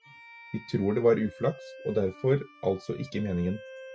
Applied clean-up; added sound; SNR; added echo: classical method spectral subtraction.